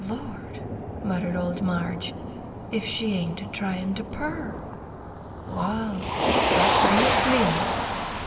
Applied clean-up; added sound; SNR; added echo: none; Motor vehicle (road); -2 dB; reverberation time 2.4 s.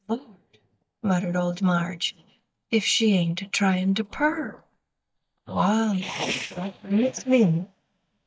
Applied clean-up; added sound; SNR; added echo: neural mask model DeepFilterNet 3.